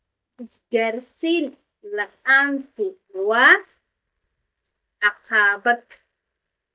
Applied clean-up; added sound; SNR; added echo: neural mask model DeepFilterNet 3.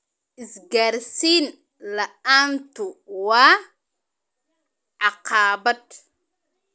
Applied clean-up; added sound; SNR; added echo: none; none; none; none.